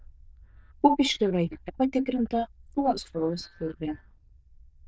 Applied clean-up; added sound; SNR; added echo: neural diffusion model UNIVERSE++.